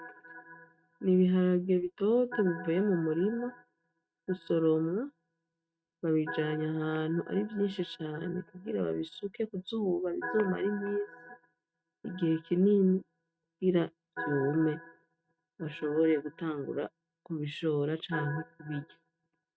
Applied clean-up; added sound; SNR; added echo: neural mask model RNNoise.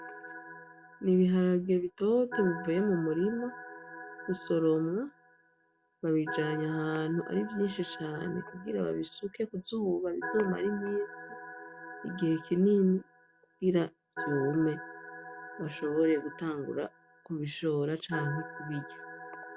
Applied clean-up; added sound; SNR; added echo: none; Organ; 13 dB; none.